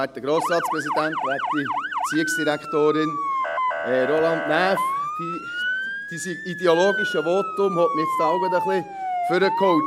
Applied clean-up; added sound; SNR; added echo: none; Motor vehicle (road) / Siren; 2 dB; none.